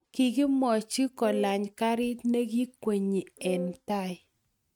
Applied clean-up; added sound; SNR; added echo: neural mask model RNNoise.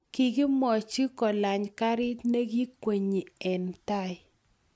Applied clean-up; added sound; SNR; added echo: none; none; none; none.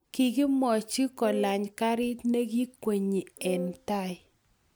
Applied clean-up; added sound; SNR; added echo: none; Wind instrument, woodwind instrument; 10 dB; none.